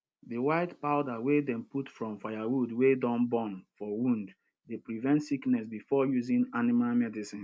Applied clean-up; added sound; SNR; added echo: none; none; none; none.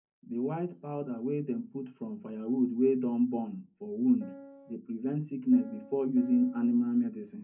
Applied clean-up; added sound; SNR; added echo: none; Piano; 17 dB; reverberation time 0.3 s.